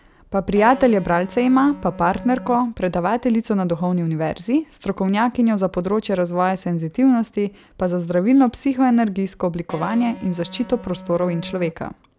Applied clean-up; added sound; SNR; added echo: none; Electric guitar; 16 dB; none.